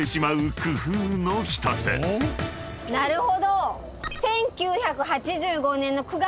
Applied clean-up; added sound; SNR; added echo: none; none; none; none.